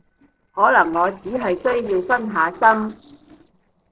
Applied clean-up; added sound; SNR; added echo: neural separator model SepFormer DNS4.